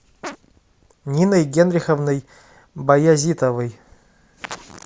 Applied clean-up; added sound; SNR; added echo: none; none; none; none.